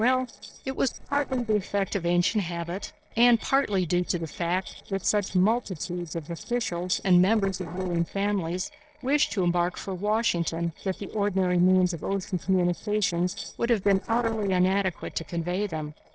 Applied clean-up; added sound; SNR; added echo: neural separator model SepFormer DNS4.